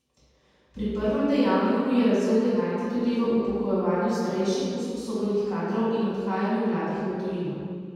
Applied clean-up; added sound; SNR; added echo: none; none; none; reverberation time 2.1 s.